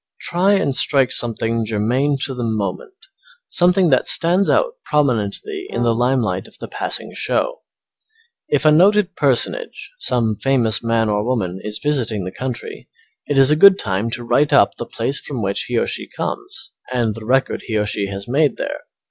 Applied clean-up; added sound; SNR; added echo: none; Brass instrument; 14 dB; none.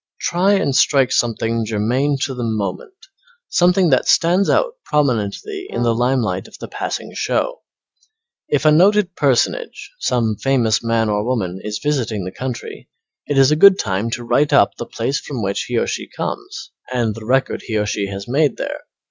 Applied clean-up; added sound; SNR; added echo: neural mask model RNNoise.